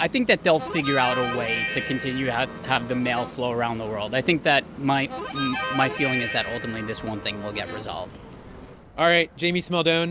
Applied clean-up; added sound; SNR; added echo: none; Harmonica; 7 dB; none.